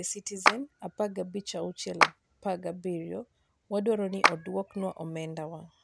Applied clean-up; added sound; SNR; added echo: none; Clapping; -3 dB; none.